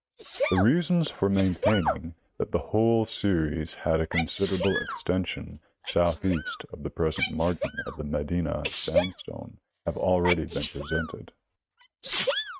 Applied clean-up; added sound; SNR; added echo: neural mask model RNNoise.